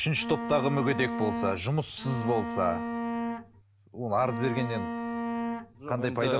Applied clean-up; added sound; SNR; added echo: none; Bowed string instrument; 3 dB; none.